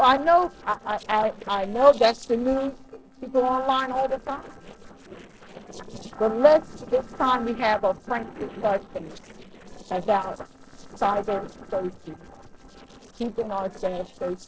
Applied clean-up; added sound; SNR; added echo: neural separator model SepFormer DNS4.